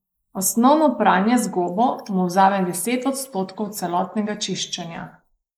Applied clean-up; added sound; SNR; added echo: neural mask model Resemble Enhance denoiser.